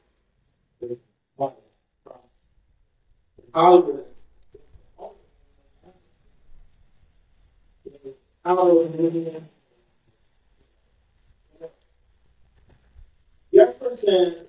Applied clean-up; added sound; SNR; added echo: neural mask model DeepFilterNet 3.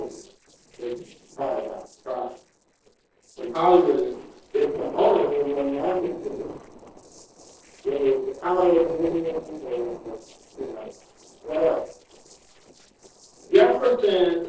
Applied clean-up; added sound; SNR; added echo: neural separator model SepFormer DNS4.